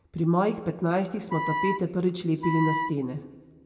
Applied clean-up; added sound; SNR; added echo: none; Wind instrument, woodwind instrument; 4 dB; reverberation time 1.3 s.